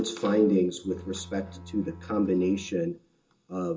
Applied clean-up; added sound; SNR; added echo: none; Bowed string instrument; 18 dB; reverberation time 0.2 s.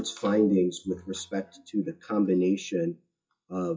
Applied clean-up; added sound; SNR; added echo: classical method WPE with log-MMSE.